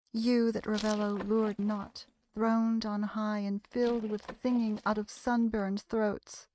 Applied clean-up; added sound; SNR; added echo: neural mask model RNNoise.